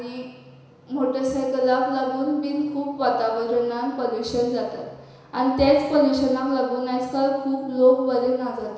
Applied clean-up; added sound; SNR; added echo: none; none; none; reverberation time 1.0 s.